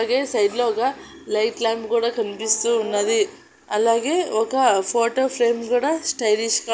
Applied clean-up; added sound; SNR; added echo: none; none; none; none.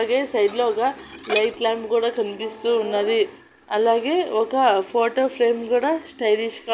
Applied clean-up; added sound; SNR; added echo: none; Dishes, pots, and pans; 11 dB; none.